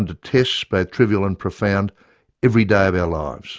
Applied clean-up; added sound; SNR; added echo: none; none; none; none.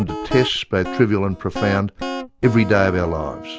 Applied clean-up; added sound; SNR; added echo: none; Guitar; 10 dB; none.